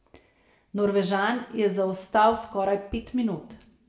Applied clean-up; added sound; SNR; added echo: none; none; none; reverberation time 0.6 s.